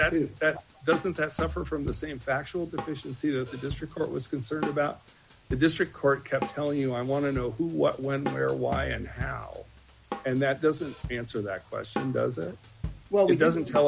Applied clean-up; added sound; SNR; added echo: none; Drum kit; 11 dB; none.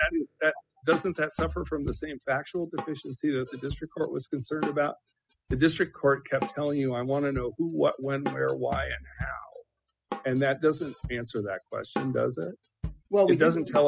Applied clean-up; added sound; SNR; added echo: classical method spectral subtraction.